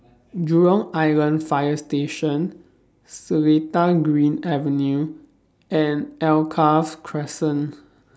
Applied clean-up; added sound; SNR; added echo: none; none; none; none.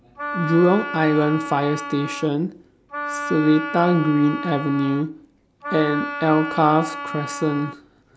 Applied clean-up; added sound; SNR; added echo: none; Wind instrument, woodwind instrument; 9 dB; none.